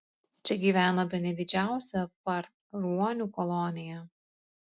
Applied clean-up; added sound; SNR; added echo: none; none; none; none.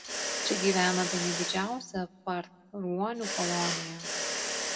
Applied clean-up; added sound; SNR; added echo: none; Mechanisms; 2 dB; reverberation time 0.7 s.